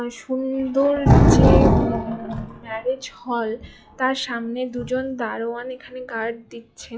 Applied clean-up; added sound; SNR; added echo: classical method log-MMSE.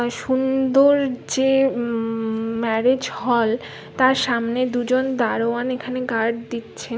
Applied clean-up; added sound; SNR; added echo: none; none; none; none.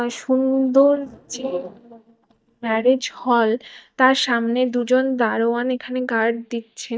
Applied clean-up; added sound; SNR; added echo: neural mask model DeepFilterNet 3.